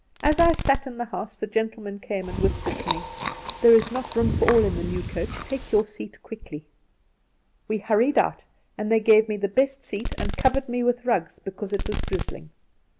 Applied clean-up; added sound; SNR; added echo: none; Chewing, mastication + Fireworks; 4 dB; none.